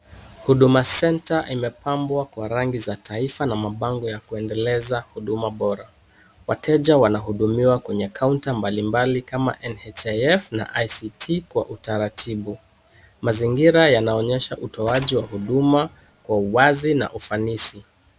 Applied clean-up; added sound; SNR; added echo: none; Mechanisms; 17 dB; none.